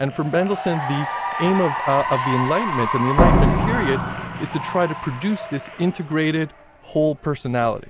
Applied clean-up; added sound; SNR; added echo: none; Applause / Cheering + Slam; 1 dB; none.